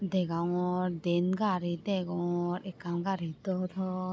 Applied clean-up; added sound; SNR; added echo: none; none; none; none.